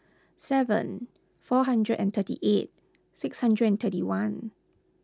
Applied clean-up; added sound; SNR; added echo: none; none; none; none.